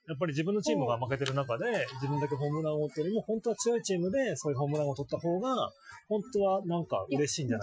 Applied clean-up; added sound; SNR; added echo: classical method Wiener filter.